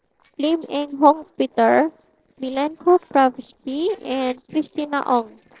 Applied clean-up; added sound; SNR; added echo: neural separator model SepFormer DNS4.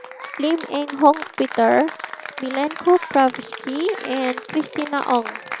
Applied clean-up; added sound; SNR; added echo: none; Applause / Cheering; 12 dB; none.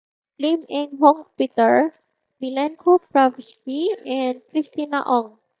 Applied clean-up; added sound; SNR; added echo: neural mask model DeepFilterNet 3.